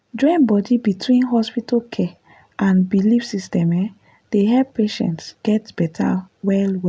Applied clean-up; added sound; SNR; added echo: none; none; none; none.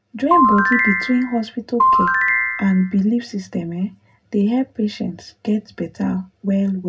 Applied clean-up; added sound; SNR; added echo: none; Ringtone / Chime; -3 dB; reverberation time 0.2 s.